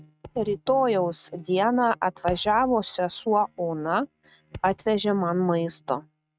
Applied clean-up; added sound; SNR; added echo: neural mask model RNNoise.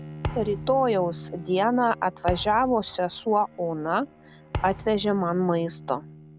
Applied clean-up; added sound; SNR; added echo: none; Bowed string instrument + Thump, thud; 12 dB; none.